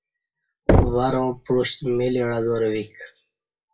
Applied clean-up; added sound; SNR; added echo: classical method WPE with log-MMSE.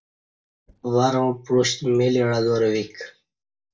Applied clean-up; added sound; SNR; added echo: neural mask model DeepFilterNet 3.